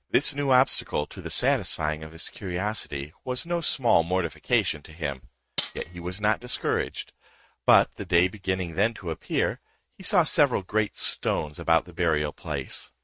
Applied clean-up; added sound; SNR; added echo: neural mask model RNNoise.